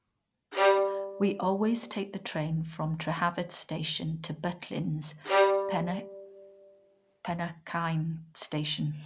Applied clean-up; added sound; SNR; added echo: none; Bowed string instrument; -2 dB; none.